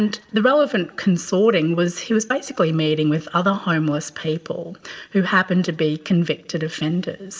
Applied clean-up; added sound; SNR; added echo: none; none; none; reverberation time 0.7 s.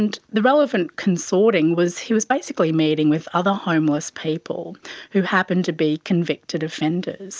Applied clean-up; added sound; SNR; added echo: none; none; none; none.